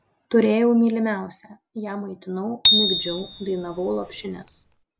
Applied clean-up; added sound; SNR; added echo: none; Bicycle bell; -2 dB; none.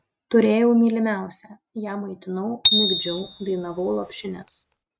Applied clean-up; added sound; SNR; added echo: neural mask model RNNoise.